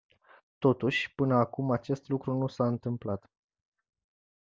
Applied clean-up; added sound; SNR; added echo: none; none; none; none.